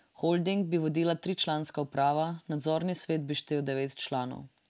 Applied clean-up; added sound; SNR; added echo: none; none; none; none.